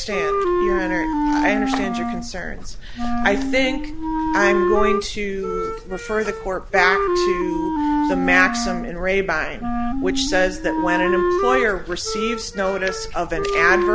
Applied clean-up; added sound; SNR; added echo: none; Wind instrument, woodwind instrument; 0 dB; none.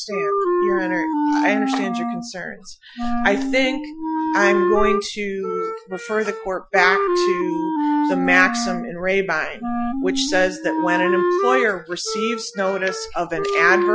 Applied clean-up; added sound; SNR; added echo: classical method Wiener filter.